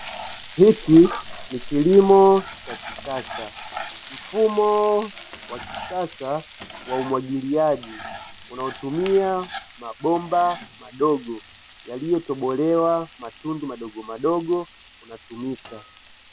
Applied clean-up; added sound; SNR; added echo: none; Frying (food); 15 dB; none.